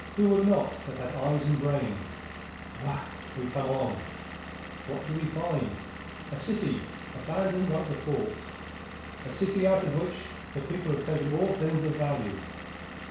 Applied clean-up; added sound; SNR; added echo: none; Engine / Vehicle; 10 dB; reverberation time 0.6 s.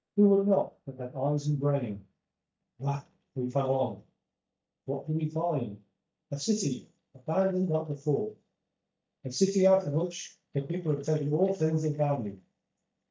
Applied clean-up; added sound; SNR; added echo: neural mask model DeepFilterNet 3.